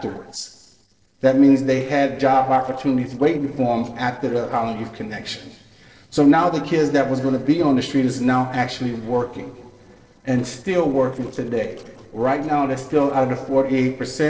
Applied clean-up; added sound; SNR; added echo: neural separator model SepFormer DNS4.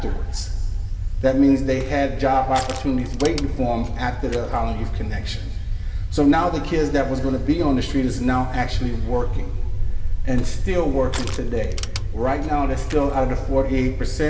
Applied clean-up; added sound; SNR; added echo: none; Crushing; 19 dB; reverberation time 2.1 s.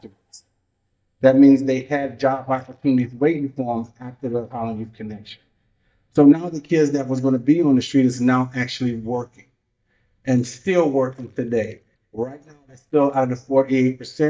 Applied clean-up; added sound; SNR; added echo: neural mask model DeepFilterNet 3.